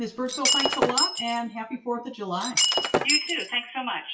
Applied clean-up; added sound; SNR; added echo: classical method WPE with log-MMSE.